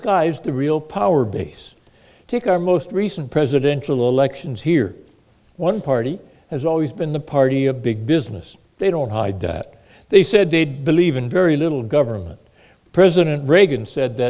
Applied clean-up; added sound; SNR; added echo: none; none; none; none.